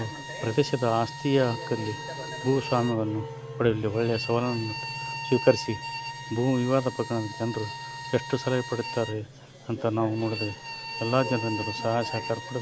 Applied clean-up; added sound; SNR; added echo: none; Bowed string instrument; 10 dB; none.